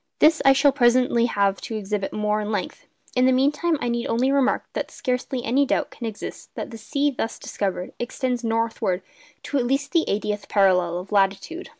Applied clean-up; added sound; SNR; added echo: none; none; none; none.